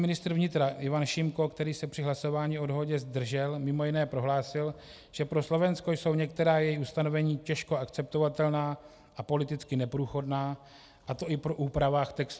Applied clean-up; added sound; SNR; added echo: none; none; none; none.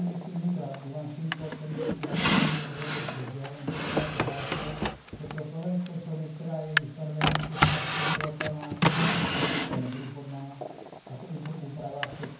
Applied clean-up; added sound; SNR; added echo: none; Drawer open or close; -4 dB; reverberation time 0.9 s.